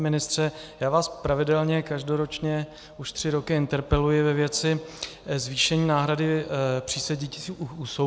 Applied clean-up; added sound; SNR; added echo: none; none; none; none.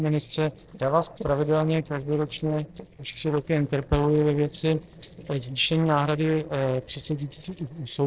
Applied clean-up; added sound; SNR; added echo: neural separator model SepFormer DNS4.